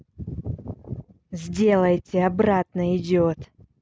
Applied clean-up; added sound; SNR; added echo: none; none; none; none.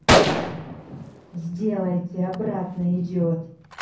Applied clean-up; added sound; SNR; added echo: none; Gunshot, gunfire; -1 dB; reverberation time 0.6 s.